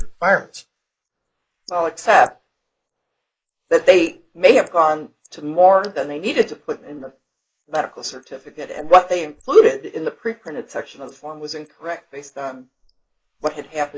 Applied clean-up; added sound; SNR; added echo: neural mask model Resemble Enhance denoiser.